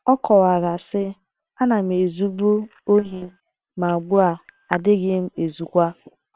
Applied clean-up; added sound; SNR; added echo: neural separator model SepFormer WHAM!.